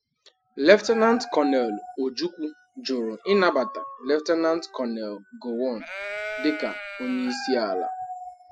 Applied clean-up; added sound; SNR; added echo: classical method spectral subtraction.